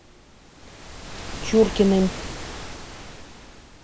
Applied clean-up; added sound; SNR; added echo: none; Waves, surf; 10 dB; none.